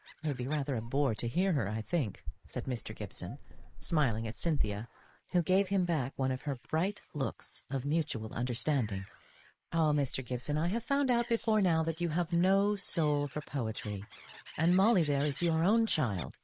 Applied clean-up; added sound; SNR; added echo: neural mask model Resemble Enhance denoiser.